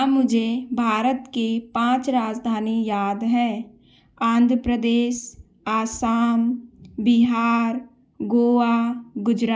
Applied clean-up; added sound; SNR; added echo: none; none; none; none.